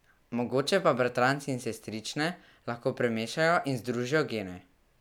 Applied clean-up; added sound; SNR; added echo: none; none; none; none.